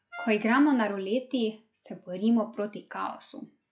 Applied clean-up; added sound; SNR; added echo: classical method log-MMSE.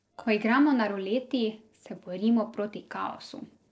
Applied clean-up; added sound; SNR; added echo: neural separator model SepFormer DNS4.